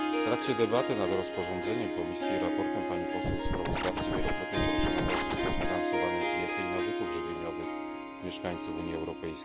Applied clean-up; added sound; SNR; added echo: none; Harp + Scratching (performance technique); -4 dB; none.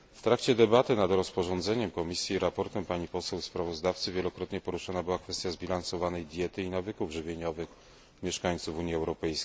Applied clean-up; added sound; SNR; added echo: none; none; none; none.